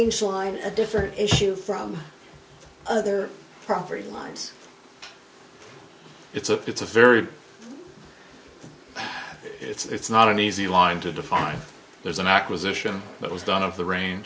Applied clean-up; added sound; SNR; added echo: none; none; none; none.